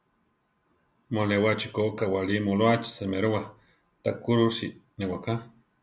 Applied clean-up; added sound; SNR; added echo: none; none; none; none.